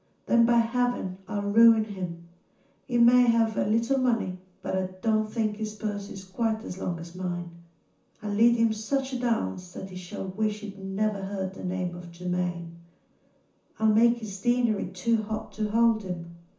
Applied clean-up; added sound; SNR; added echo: none; none; none; reverberation time 0.9 s.